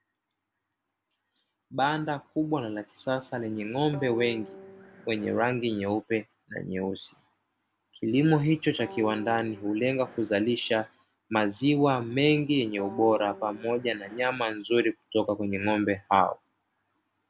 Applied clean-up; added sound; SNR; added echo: none; Guitar; 16 dB; none.